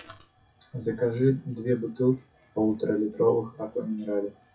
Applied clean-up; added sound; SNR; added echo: classical method WPE with log-MMSE.